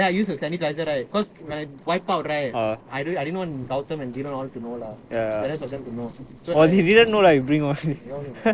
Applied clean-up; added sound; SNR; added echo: neural separator model SepFormer DNS4.